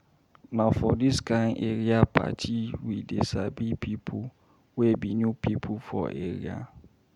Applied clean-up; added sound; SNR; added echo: none; none; none; none.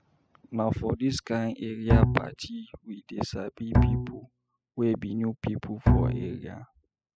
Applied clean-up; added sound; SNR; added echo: classical method spectral subtraction.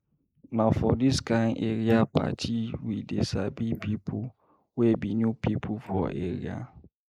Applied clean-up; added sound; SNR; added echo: neural mask model Resemble Enhance denoiser.